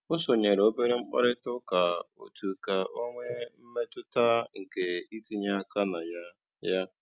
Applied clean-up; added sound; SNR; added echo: none; none; none; none.